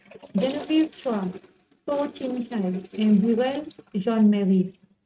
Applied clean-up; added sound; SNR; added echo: neural mask model RNNoise.